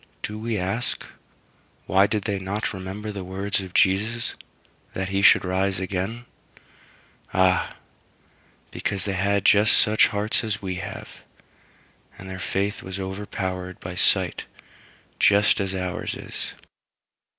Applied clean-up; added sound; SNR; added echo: none; none; none; none.